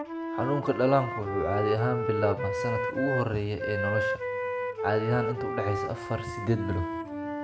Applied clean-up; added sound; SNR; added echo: none; Wind instrument, woodwind instrument; 2 dB; reverberation time 1.8 s.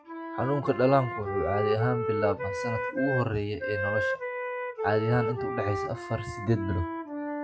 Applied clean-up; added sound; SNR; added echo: classical method WPE with log-MMSE.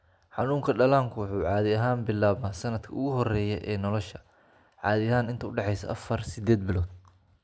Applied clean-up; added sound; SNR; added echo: none; none; none; none.